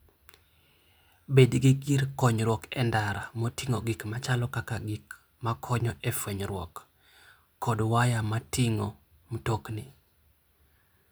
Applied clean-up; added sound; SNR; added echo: none; none; none; none.